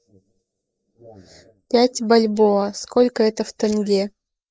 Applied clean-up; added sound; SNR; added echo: neural mask model Resemble Enhance denoiser.